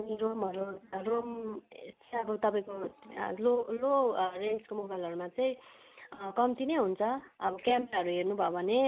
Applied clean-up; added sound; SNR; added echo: none; none; none; none.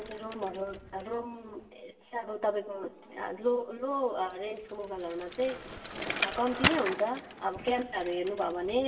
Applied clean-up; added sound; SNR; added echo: none; Bicycle; 5 dB; reverberation time 0.9 s.